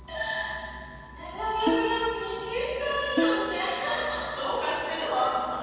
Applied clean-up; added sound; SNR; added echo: neural separator model SepFormer DNS4.